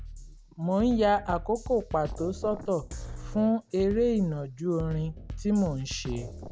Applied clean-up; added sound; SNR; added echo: none; Drum kit; 11 dB; none.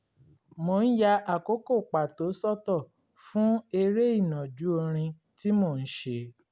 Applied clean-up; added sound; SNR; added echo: none; none; none; none.